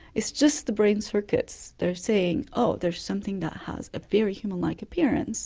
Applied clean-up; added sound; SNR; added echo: none; none; none; none.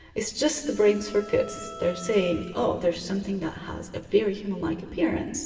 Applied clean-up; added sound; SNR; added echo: none; Bowed string instrument; 18 dB; reverberation time 2.0 s.